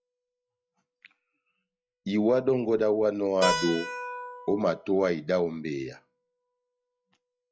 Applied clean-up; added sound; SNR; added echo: classical method log-MMSE.